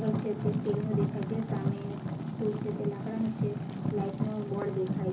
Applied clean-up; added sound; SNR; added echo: none; Fire; -2 dB; reverberation time 0.4 s.